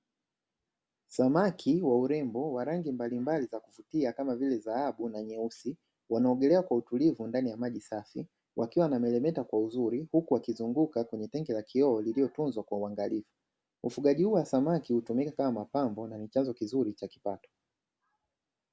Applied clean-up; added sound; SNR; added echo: none; none; none; none.